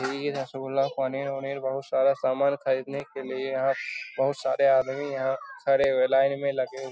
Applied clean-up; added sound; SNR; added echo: none; none; none; none.